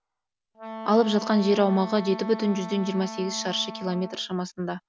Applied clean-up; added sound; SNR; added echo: none; Wind instrument, woodwind instrument; 12 dB; none.